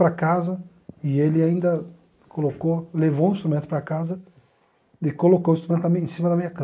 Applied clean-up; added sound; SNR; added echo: neural mask model Resemble Enhance denoiser.